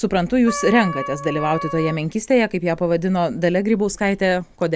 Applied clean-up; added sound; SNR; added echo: none; Wind instrument, woodwind instrument; 10 dB; none.